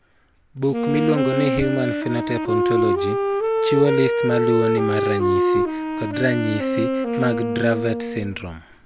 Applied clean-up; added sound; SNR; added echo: none; Wind instrument, woodwind instrument; -1 dB; none.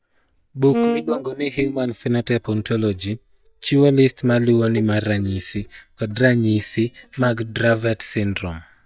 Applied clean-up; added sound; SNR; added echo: neural mask model DeepFilterNet 3.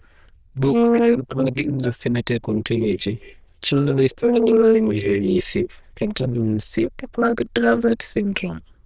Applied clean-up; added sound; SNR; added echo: neural diffusion model UNIVERSE++.